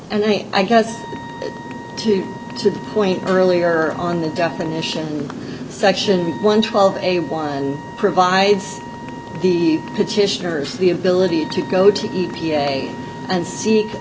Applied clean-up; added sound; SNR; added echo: none; Wind instrument, woodwind instrument + Motorcycle; 13 dB; none.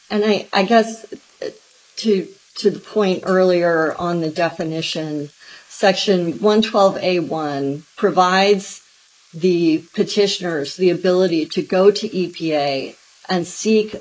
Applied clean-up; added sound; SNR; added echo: neural mask model Resemble Enhance denoiser.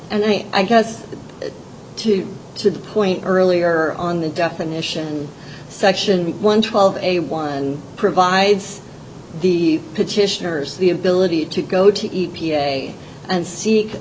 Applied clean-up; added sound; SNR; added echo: none; none; none; none.